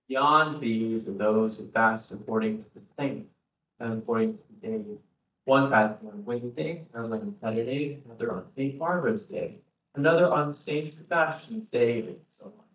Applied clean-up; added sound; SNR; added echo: neural mask model DeepFilterNet 3.